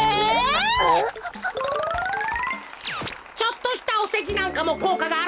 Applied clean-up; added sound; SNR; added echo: none; Applause; 17 dB; none.